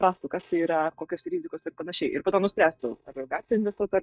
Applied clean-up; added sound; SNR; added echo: neural mask model DeepFilterNet 3.